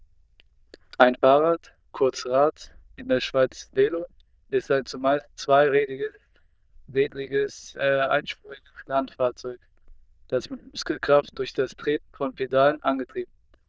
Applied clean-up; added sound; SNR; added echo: neural diffusion model UNIVERSE++.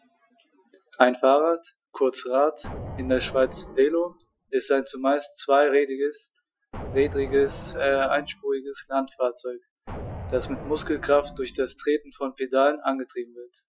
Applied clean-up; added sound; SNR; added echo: classical method Wiener filter.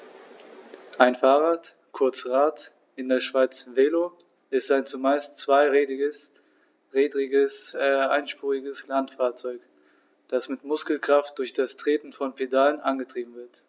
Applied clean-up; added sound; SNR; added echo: none; none; none; none.